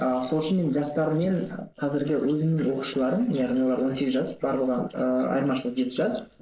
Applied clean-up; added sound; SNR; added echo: neural mask model Resemble Enhance denoiser.